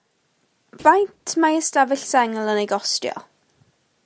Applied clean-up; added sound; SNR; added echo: none; none; none; none.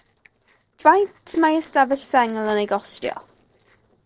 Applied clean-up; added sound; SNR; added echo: neural separator model SepFormer DNS4.